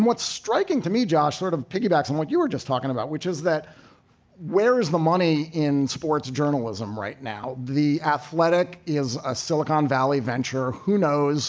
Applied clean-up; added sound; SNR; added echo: none; none; none; none.